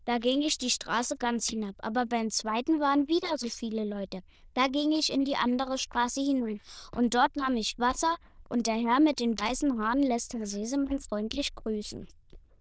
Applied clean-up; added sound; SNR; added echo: neural diffusion model UNIVERSE++.